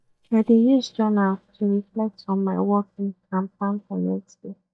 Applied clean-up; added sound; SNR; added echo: neural mask model DeepFilterNet 3.